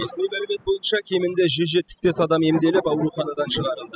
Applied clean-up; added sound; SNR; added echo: classical method spectral subtraction.